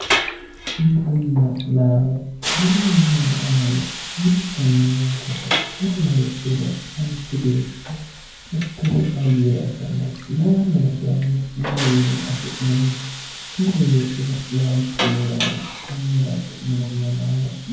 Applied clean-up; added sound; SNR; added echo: none; Hiss; 10 dB; reverberation time 0.9 s.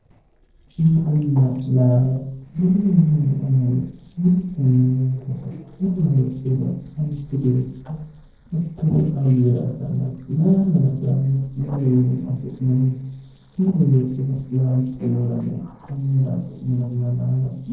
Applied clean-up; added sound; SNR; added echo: neural separator model SepFormer DNS4.